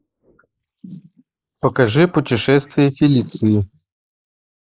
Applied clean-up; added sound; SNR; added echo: neural mask model Resemble Enhance denoiser.